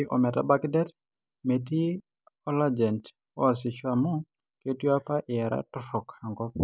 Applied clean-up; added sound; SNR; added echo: none; none; none; none.